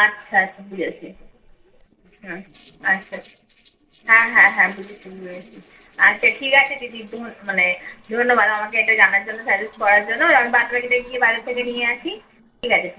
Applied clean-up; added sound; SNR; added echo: neural separator model SepFormer DNS4.